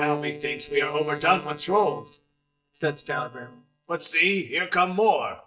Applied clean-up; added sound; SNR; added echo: neural mask model DeepFilterNet 3.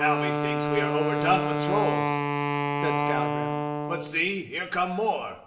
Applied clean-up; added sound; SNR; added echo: none; Wind instrument, woodwind instrument; -1 dB; reverberation time 0.8 s.